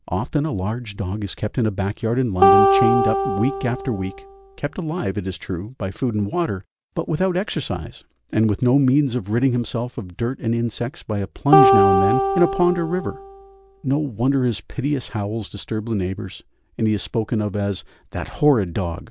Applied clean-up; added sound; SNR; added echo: none; Acoustic guitar; -3 dB; none.